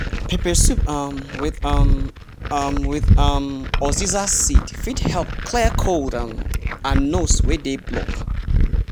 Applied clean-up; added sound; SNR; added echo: none; Glass; -4 dB; none.